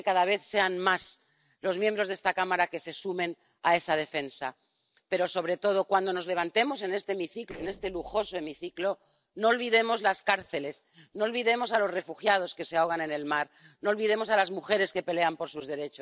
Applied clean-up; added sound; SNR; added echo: neural separator model SepFormer DNS4.